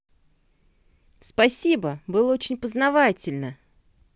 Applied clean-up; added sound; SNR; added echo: none; none; none; none.